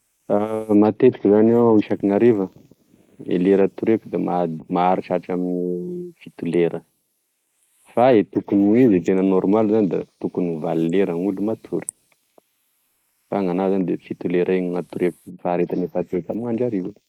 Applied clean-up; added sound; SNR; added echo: neural mask model Resemble Enhance denoiser.